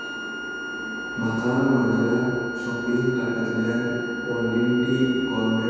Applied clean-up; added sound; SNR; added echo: none; Wind instrument, woodwind instrument; 9 dB; reverberation time 2.1 s.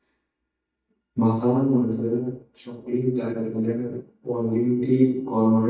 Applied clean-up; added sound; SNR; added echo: neural mask model DeepFilterNet 3.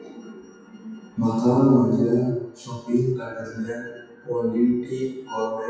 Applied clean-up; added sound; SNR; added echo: classical method WPE with log-MMSE.